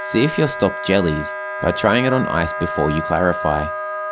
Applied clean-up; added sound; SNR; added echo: none; Wind instrument, woodwind instrument; 6 dB; none.